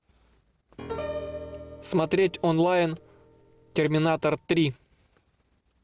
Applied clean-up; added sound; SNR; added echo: neural separator model SepFormer DNS4.